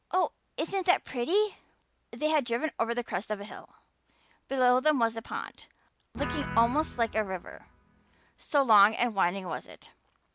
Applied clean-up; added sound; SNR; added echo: none; Guitar; 11 dB; none.